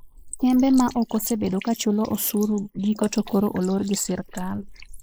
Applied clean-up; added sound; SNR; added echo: neural mask model Resemble Enhance denoiser.